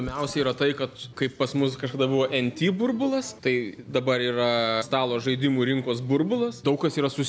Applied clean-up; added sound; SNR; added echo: none; none; none; none.